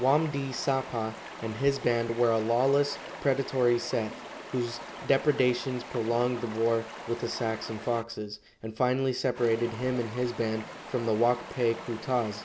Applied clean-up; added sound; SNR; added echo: none; Stream; 14 dB; none.